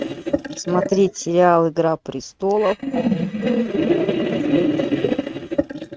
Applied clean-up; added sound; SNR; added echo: neural mask model RNNoise.